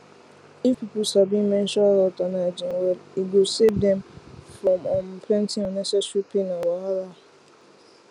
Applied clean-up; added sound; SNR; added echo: none; none; none; none.